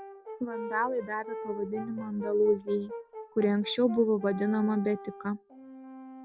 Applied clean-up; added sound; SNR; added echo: none; Brass instrument; 13 dB; none.